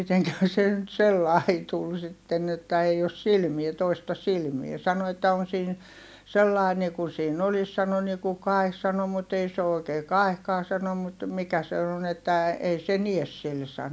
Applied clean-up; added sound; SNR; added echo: none; none; none; none.